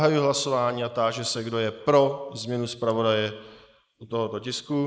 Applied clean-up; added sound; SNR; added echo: neural mask model Resemble Enhance denoiser.